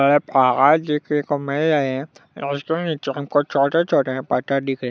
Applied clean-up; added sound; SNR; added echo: none; none; none; none.